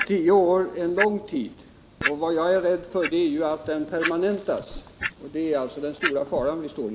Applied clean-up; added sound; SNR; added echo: none; Clock; 10 dB; none.